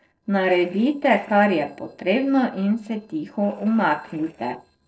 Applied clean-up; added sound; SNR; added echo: neural separator model SepFormer DNS4.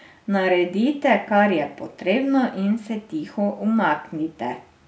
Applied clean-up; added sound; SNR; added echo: none; none; none; none.